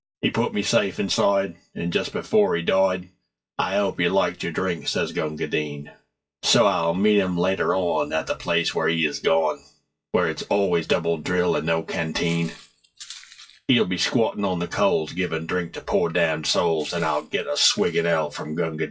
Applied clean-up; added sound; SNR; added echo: classical method WPE with log-MMSE.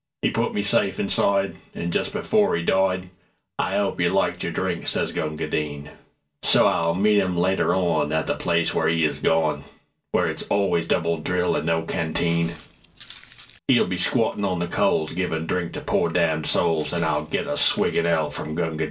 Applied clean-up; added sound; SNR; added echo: none; Walk, footsteps; 20 dB; reverberation time 0.2 s.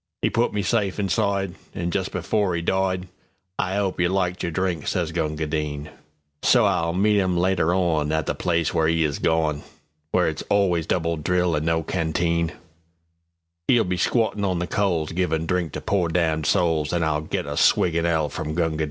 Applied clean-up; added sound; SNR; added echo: none; none; none; none.